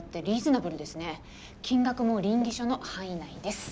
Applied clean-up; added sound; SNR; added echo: none; none; none; none.